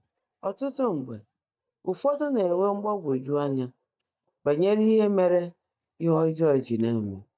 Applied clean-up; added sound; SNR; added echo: neural mask model DeepFilterNet 3.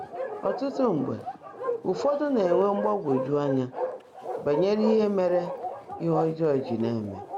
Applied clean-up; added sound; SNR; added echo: none; Bark; 7 dB; none.